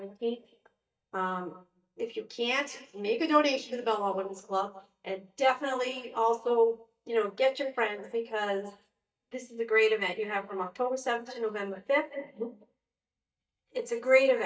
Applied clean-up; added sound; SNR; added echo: neural mask model DeepFilterNet 3.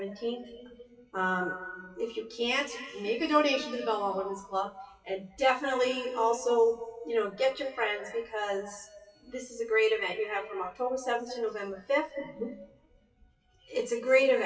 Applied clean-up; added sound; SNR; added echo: classical method WPE with log-MMSE.